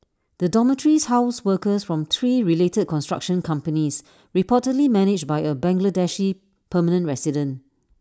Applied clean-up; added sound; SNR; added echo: none; none; none; none.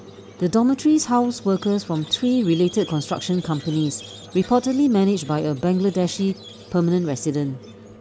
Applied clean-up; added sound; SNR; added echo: none; Squeak; 19 dB; none.